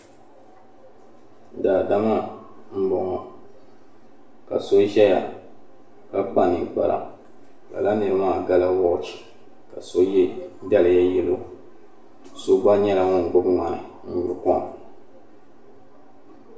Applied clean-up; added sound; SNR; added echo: none; none; none; reverberation time 0.6 s.